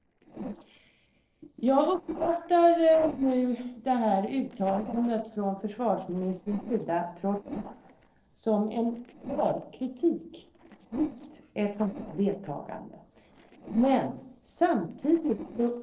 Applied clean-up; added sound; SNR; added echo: neural separator model SepFormer DNS4.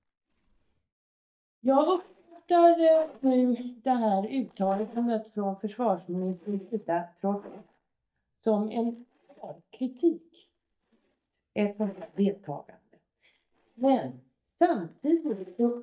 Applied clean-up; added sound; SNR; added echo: neural mask model DeepFilterNet 3.